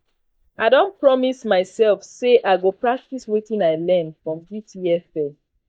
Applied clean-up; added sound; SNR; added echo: neural mask model DeepFilterNet 3.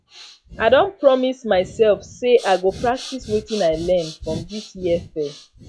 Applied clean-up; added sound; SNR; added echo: classical method log-MMSE.